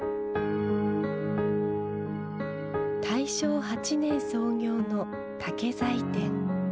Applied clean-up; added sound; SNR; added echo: none; none; none; none.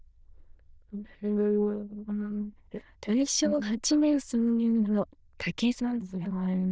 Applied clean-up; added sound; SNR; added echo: neural diffusion model UNIVERSE++.